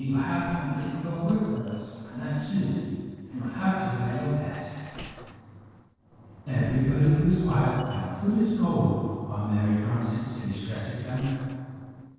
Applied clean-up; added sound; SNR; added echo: neural separator model SepFormer DNS4.